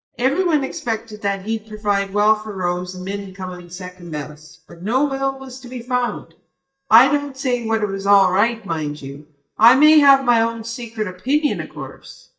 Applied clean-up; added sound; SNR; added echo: neural mask model DeepFilterNet 3.